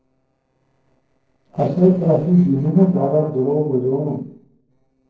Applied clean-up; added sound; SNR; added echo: neural separator model SepFormer DNS4.